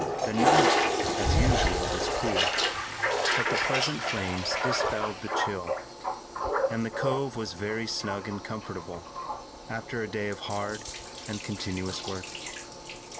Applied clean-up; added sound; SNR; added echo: none; Toilet flush; -5 dB; none.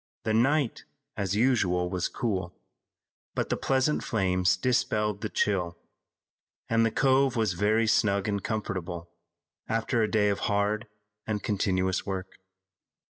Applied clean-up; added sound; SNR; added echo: none; none; none; none.